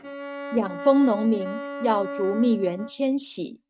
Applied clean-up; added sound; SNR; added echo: neural mask model RNNoise.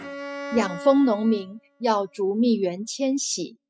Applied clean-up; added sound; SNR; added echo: classical method spectral subtraction.